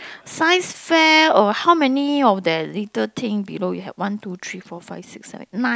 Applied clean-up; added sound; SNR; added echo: none; none; none; none.